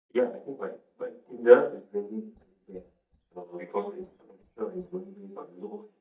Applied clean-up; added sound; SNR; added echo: neural mask model DeepFilterNet 3.